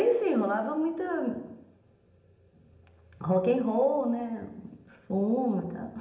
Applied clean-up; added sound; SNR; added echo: none; none; none; reverberation time 0.8 s.